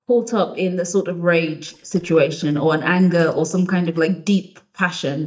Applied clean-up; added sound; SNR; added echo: neural mask model DeepFilterNet 3.